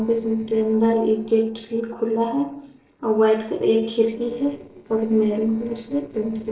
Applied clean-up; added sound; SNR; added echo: neural separator model SepFormer DNS4.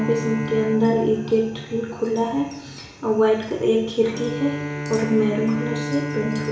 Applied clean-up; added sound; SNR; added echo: none; Bowed string instrument; 9 dB; reverberation time 0.7 s.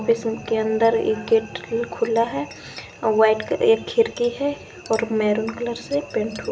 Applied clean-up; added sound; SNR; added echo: none; none; none; none.